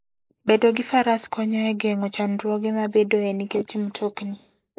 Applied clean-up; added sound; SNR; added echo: neural mask model Resemble Enhance denoiser.